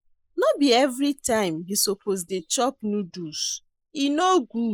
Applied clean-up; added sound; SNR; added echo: neural mask model Resemble Enhance denoiser.